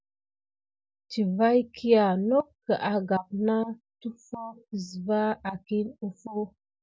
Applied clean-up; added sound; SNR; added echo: none; none; none; none.